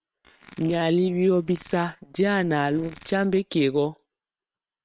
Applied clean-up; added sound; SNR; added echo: neural separator model SepFormer WHAM!.